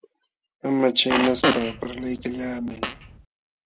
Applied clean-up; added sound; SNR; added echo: none; Fart; 1 dB; none.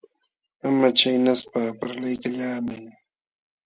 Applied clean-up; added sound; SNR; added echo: none; none; none; none.